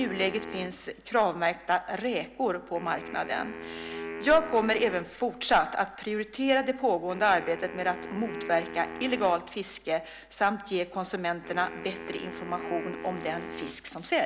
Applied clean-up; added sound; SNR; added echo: none; Wind instrument, woodwind instrument; 13 dB; none.